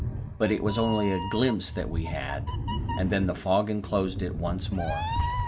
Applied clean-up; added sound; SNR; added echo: none; Meow; 3 dB; none.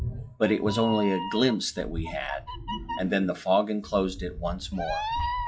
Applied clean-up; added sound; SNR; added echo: classical method log-MMSE.